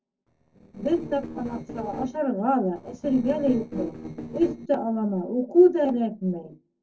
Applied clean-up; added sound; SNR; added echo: neural separator model SepFormer DNS4.